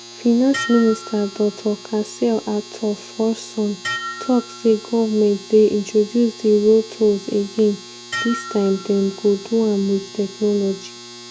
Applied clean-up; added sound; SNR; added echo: none; Domestic sounds, home sounds + Dishes, pots, and pans; 14 dB; none.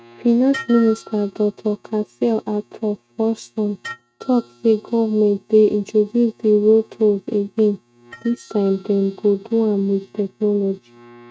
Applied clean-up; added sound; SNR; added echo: neural mask model RNNoise.